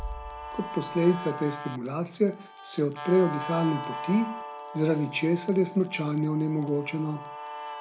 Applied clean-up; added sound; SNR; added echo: none; Guitar + Bass drum; 11 dB; none.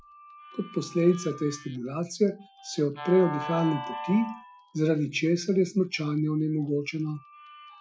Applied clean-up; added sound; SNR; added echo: classical method Wiener filter.